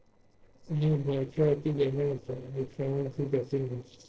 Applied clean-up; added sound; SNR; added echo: neural separator model SepFormer DNS4.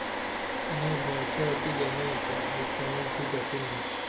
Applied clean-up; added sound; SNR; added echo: none; Domestic sounds, home sounds; -4 dB; none.